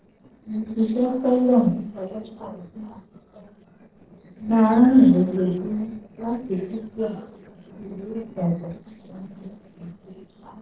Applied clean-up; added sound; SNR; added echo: neural separator model SepFormer DNS4.